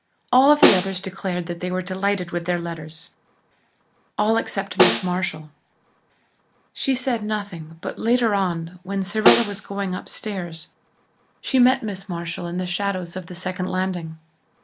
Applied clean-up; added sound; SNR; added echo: none; Snare drum; -1 dB; none.